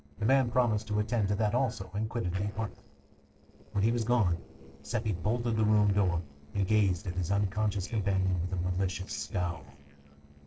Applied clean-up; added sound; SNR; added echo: neural separator model SepFormer DNS4.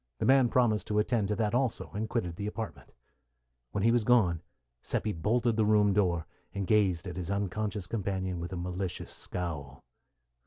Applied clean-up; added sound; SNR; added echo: none; none; none; none.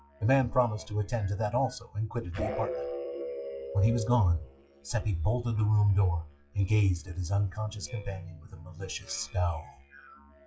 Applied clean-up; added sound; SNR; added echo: classical method WPE with log-MMSE.